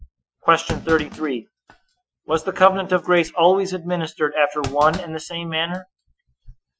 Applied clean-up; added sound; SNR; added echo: classical method Wiener filter.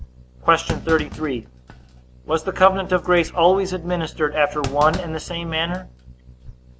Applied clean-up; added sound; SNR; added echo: none; Thump, thud; 15 dB; none.